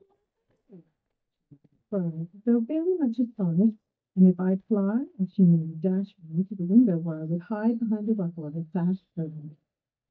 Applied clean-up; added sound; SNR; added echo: neural mask model DeepFilterNet 3.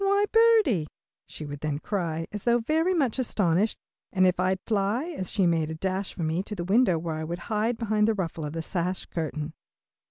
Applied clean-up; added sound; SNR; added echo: none; none; none; none.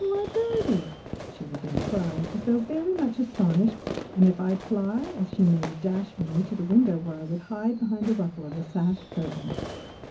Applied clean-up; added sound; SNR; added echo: none; Fireworks; 11 dB; reverberation time 0.4 s.